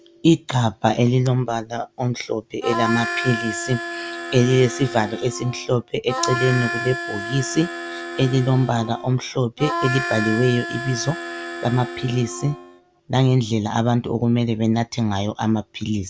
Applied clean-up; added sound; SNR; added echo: none; Harmonica; 7 dB; none.